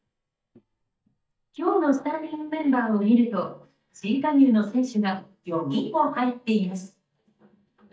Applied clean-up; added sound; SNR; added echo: neural mask model DeepFilterNet 3.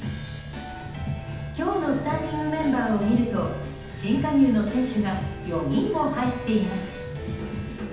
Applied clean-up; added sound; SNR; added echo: none; Boat, Water vehicle; 19 dB; reverberation time 0.8 s.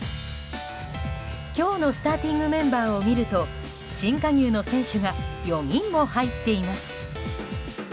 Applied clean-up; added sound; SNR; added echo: none; none; none; none.